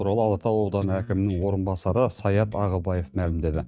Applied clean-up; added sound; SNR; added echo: neural mask model DeepFilterNet 3.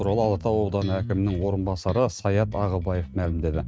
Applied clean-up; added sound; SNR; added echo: neural mask model RNNoise.